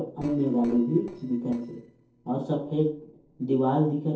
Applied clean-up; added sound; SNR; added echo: neural separator model SepFormer DNS4.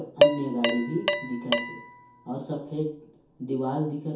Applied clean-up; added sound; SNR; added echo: none; Dishes, pots, and pans; -3 dB; reverberation time 0.6 s.